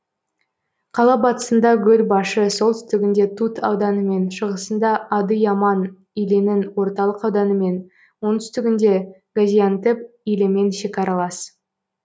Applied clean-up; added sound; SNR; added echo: none; none; none; none.